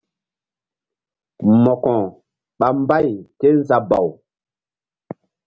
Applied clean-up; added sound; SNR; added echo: none; none; none; none.